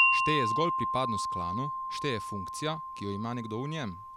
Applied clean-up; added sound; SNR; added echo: none; Wind chime; -3 dB; none.